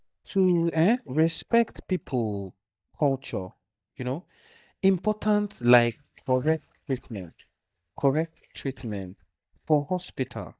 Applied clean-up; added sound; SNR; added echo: neural mask model DeepFilterNet 3.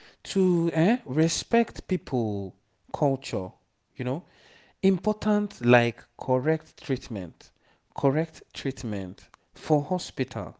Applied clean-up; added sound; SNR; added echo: none; none; none; none.